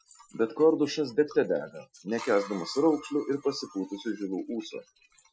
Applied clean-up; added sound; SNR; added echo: classical method Wiener filter.